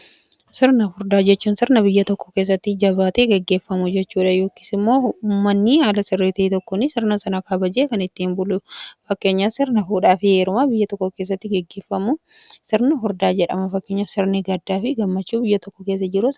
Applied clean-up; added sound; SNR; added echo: none; none; none; none.